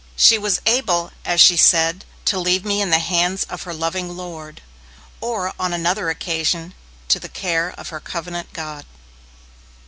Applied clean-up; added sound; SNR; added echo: none; none; none; none.